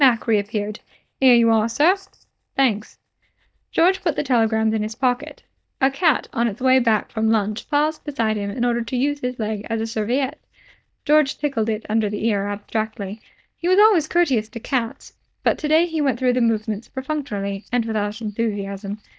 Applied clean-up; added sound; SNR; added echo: neural mask model DeepFilterNet 3.